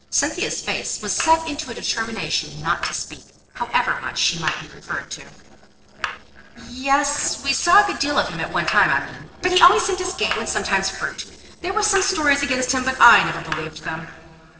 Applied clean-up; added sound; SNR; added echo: neural separator model SepFormer DNS4.